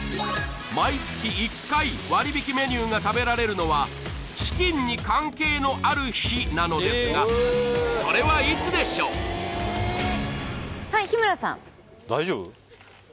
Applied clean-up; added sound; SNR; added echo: none; Bass drum / Thump, thud; 12 dB; none.